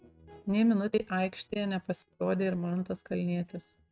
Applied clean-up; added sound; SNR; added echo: neural mask model RNNoise.